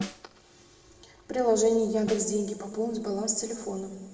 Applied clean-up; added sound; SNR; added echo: none; Snare drum; 15 dB; reverberation time 1.5 s.